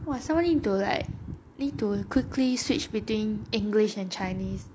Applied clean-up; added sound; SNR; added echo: none; none; none; none.